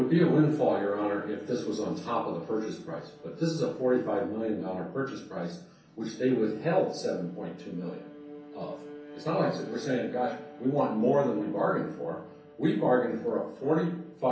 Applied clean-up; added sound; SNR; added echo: none; Bowed string instrument; 19 dB; reverberation time 0.6 s.